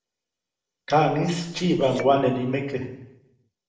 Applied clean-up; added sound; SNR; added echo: neural separator model SepFormer DNS4.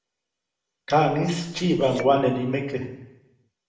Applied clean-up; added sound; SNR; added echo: none; Chink, clink; 19 dB; reverberation time 0.8 s.